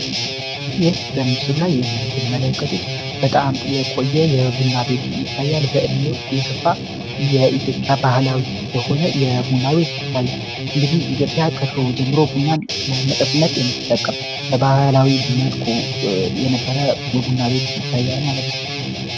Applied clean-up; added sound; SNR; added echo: neural mask model RNNoise.